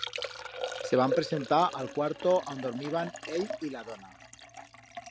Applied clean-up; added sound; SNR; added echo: none; Liquid; 8 dB; none.